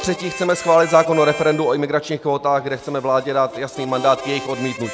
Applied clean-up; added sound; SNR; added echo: none; Harmonica; 14 dB; none.